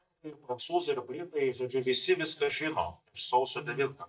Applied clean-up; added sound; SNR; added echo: neural mask model DeepFilterNet 3.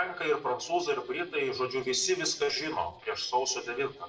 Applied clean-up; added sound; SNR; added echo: neural separator model SepFormer DNS4.